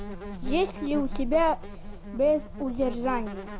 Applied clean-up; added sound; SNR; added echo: none; Insect; 6 dB; none.